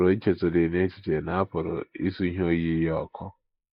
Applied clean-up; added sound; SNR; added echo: neural mask model Resemble Enhance denoiser.